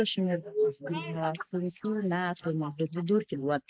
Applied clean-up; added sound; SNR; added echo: neural mask model Resemble Enhance denoiser.